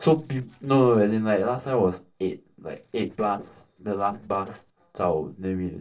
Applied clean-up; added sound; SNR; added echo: neural separator model SepFormer DNS4.